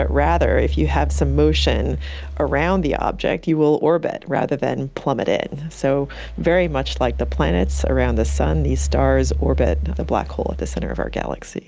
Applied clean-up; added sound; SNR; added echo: none; Engine; 4 dB; none.